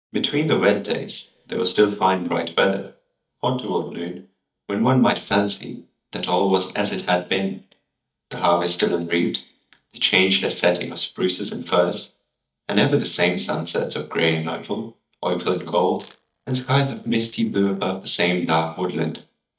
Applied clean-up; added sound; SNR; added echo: neural mask model DeepFilterNet 3.